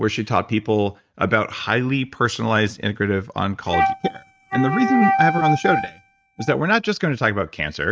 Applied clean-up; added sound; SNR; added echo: neural mask model RNNoise.